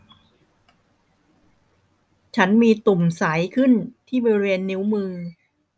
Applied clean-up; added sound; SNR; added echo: none; none; none; none.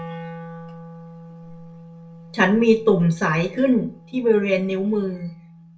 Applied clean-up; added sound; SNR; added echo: none; Wind instrument, woodwind instrument; 18 dB; reverberation time 0.3 s.